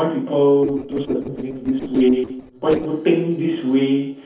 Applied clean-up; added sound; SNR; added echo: neural separator model SepFormer DNS4.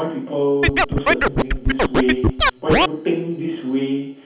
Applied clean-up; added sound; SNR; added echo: none; Scratching (performance technique); -4 dB; reverberation time 0.7 s.